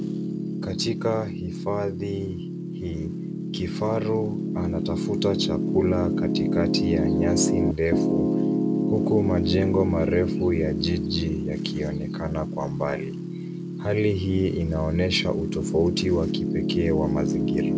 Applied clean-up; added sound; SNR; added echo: none; Piano; -1 dB; none.